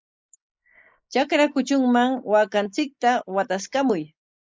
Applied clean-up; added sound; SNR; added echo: neural mask model Resemble Enhance denoiser.